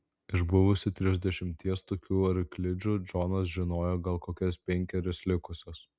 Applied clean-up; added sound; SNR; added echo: none; none; none; none.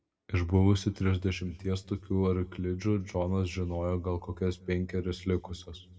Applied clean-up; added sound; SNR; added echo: none; none; none; reverberation time 1.4 s.